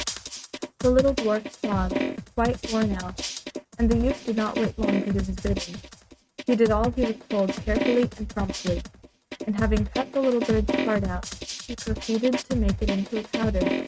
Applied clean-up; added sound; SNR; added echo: neural mask model RNNoise.